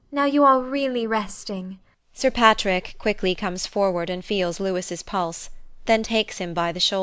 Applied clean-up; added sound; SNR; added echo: none; none; none; none.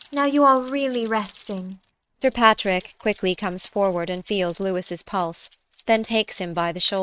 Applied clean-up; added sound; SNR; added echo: neural mask model RNNoise.